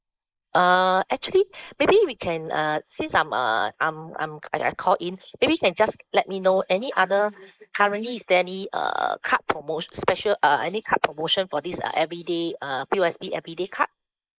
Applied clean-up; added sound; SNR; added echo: neural mask model Resemble Enhance denoiser.